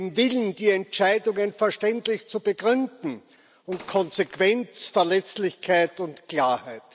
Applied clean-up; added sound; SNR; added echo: none; Gunshot, gunfire; 20 dB; none.